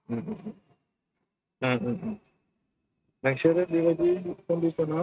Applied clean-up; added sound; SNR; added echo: neural mask model RNNoise.